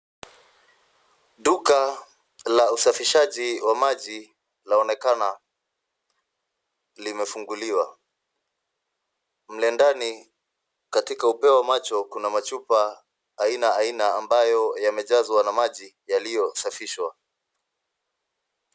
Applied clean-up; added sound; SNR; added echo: none; none; none; none.